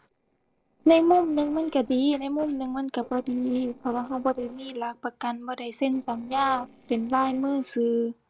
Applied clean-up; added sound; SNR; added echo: neural separator model SepFormer DNS4.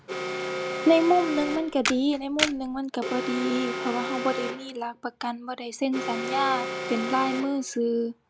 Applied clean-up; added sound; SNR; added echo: none; Alarm + Camera; 6 dB; none.